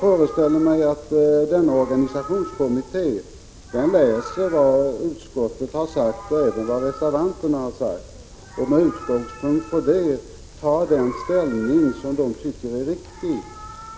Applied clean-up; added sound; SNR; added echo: none; Meow; 19 dB; none.